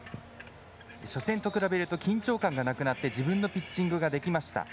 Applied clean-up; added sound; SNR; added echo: none; Screech; 19 dB; none.